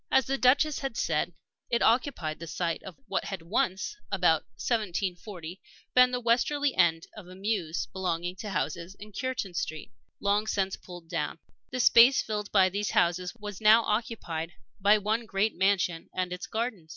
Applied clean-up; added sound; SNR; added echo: none; none; none; none.